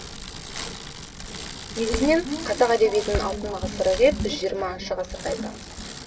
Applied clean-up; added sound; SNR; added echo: none; Bicycle; 8 dB; reverberation time 2.6 s.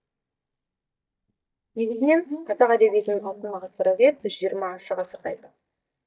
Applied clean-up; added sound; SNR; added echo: neural mask model DeepFilterNet 3.